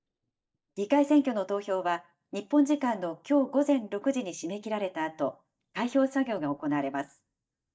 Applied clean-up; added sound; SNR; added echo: neural mask model DeepFilterNet 3.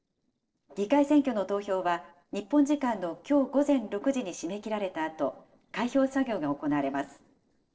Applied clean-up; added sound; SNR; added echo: neural separator model SepFormer DNS4.